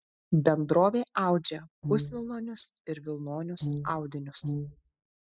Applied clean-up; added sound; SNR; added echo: classical method spectral subtraction.